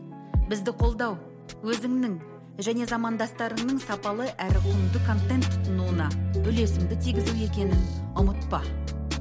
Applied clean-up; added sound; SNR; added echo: none; Plucked string instrument; 15 dB; none.